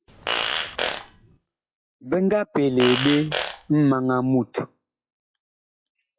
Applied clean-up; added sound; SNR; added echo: classical method log-MMSE.